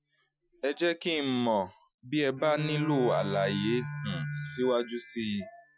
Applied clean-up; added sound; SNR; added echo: classical method Wiener filter.